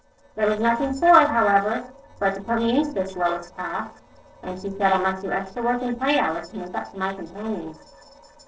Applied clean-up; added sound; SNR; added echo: neural separator model SepFormer DNS4.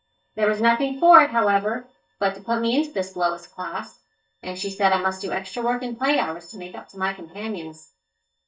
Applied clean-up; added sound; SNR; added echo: neural mask model DeepFilterNet 3.